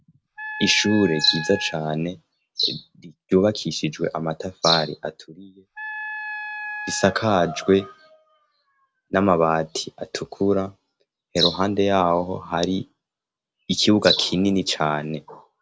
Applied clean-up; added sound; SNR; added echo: none; Wind instrument, woodwind instrument; 9 dB; none.